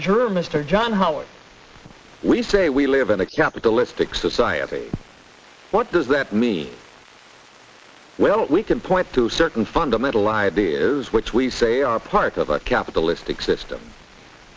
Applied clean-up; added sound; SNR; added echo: neural mask model Resemble Enhance denoiser.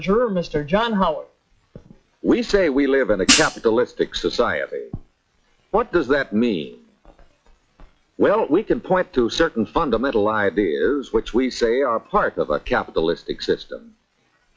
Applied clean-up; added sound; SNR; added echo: classical method log-MMSE.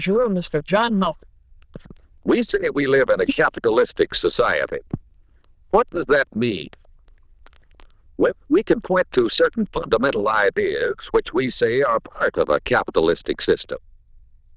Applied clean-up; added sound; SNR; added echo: neural diffusion model UNIVERSE++.